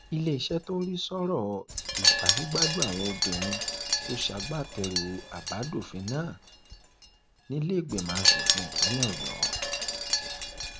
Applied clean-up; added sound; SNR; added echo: none; Wind chime; -3 dB; none.